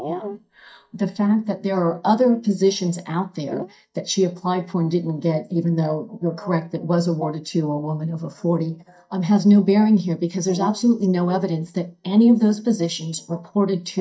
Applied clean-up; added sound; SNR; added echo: neural mask model DeepFilterNet 3.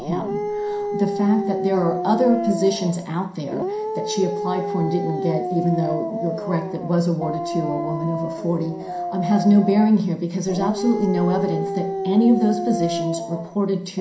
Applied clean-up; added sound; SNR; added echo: none; Dog; 5 dB; reverberation time 0.5 s.